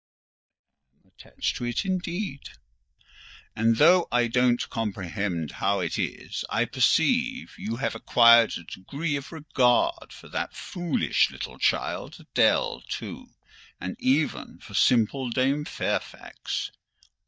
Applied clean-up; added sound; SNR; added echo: neural mask model DeepFilterNet 3.